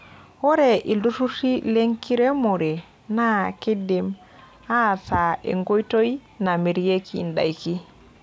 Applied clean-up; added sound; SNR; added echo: none; none; none; none.